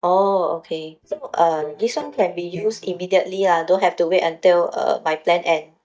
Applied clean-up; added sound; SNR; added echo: neural mask model DeepFilterNet 3.